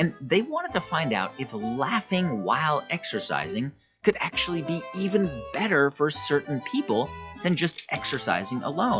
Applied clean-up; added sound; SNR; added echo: classical method log-MMSE.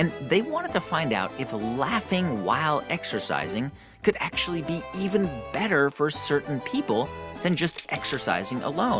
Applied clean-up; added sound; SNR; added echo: none; Crushing; 12 dB; none.